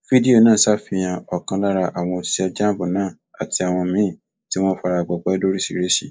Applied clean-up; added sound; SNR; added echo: neural mask model Resemble Enhance denoiser.